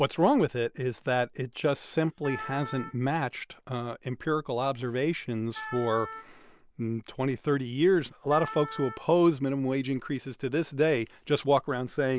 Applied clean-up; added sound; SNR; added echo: none; Wind instrument, woodwind instrument; 14 dB; none.